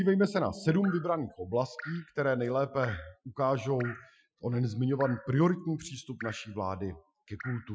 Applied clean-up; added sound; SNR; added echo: classical method Wiener filter.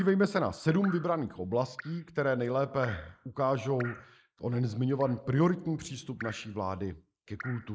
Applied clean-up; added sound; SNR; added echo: neural mask model Resemble Enhance denoiser.